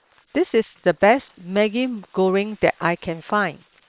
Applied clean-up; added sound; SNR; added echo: neural separator model SepFormer WHAM!.